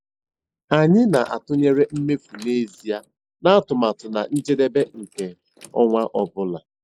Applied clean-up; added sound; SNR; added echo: neural mask model Resemble Enhance denoiser.